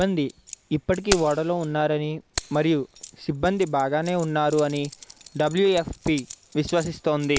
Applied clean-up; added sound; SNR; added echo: none; Keys jangling; 14 dB; none.